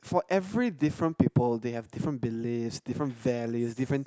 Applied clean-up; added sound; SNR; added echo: none; none; none; none.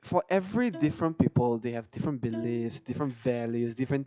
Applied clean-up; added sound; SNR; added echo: classical method log-MMSE.